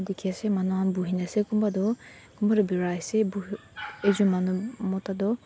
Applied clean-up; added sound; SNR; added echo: none; none; none; none.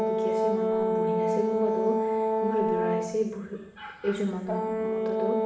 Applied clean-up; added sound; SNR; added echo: none; Brass instrument; -4 dB; reverberation time 0.8 s.